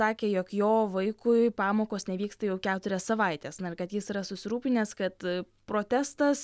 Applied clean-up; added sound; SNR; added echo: none; none; none; none.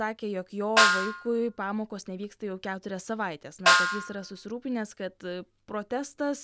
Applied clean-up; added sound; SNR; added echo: none; Snare drum; -5 dB; none.